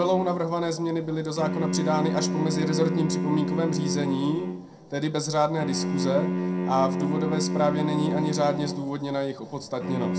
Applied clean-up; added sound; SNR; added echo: none; Bowed string instrument; 2 dB; reverberation time 0.2 s.